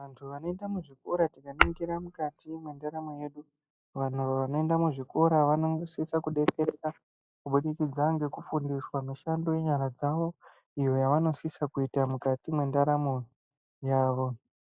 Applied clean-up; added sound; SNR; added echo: classical method log-MMSE.